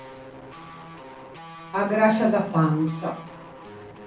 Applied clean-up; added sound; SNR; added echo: none; Guitar; 16 dB; reverberation time 0.6 s.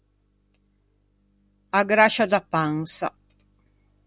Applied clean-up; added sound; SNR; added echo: none; none; none; none.